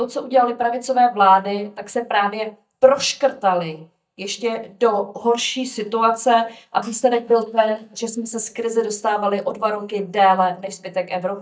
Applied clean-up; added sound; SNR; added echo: neural mask model DeepFilterNet 3.